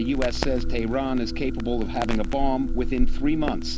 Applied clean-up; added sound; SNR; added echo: none; Crackle; -1 dB; none.